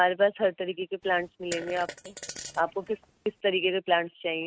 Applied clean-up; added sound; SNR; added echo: neural mask model RNNoise.